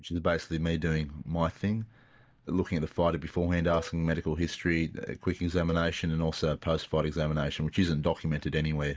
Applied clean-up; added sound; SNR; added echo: neural mask model DeepFilterNet 3.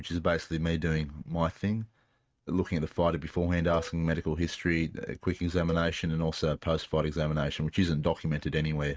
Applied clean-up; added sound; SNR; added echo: neural mask model RNNoise.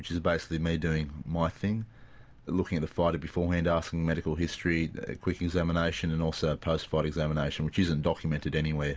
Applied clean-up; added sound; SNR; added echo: none; none; none; none.